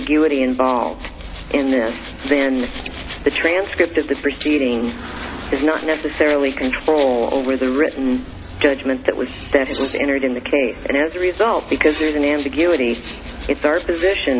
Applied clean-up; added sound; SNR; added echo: none; Rattle (instrument); 19 dB; none.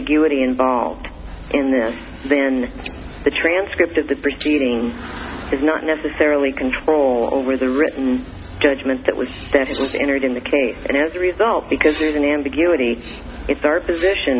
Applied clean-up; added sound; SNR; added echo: none; none; none; none.